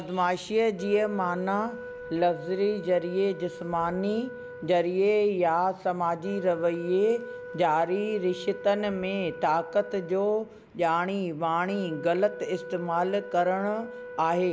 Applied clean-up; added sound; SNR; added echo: none; Wind instrument, woodwind instrument; 14 dB; none.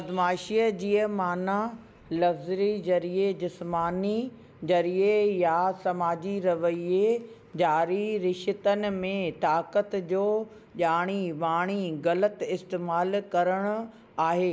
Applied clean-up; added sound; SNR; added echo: none; none; none; none.